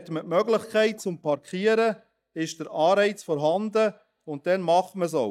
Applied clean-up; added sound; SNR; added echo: neural mask model DeepFilterNet 3.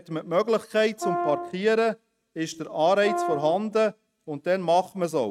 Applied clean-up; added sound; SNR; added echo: neural mask model RNNoise.